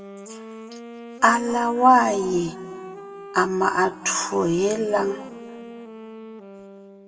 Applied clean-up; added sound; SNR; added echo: none; Wind instrument, woodwind instrument; 16 dB; reverberation time 1.9 s.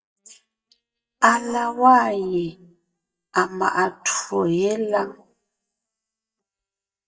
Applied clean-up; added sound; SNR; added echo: neural mask model DeepFilterNet 3.